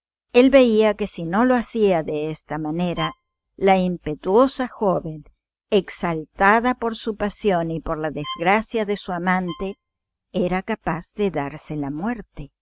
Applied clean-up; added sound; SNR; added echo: neural mask model RNNoise.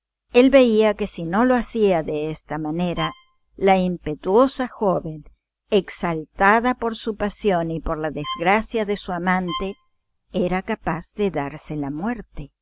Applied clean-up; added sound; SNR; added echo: none; Bowed string instrument; 16 dB; none.